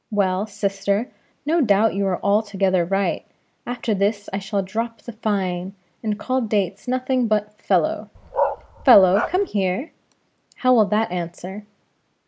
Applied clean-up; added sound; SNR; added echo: none; Bark; 5 dB; none.